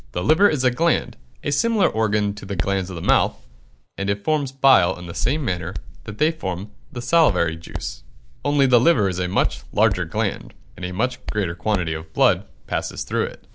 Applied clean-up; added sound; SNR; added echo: none; Hands; 8 dB; none.